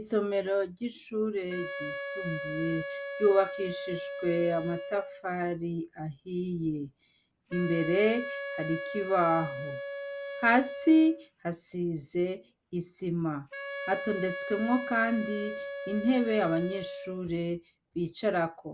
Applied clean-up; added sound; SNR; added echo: none; Wind instrument, woodwind instrument; 10 dB; none.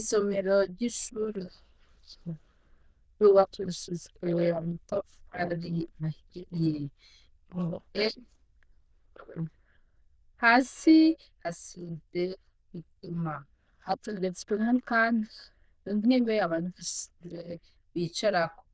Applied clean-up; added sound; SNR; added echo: neural diffusion model UNIVERSE++.